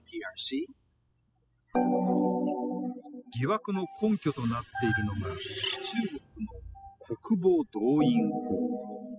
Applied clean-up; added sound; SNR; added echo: classical method spectral subtraction.